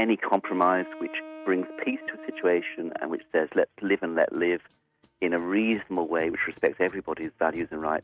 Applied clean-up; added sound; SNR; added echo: neural mask model RNNoise.